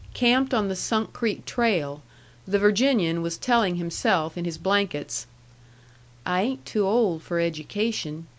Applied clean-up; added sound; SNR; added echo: none; none; none; none.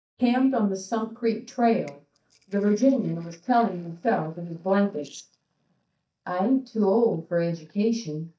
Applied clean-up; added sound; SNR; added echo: neural mask model DeepFilterNet 3.